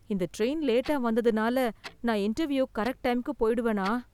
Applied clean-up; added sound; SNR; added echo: none; Clock; 18 dB; none.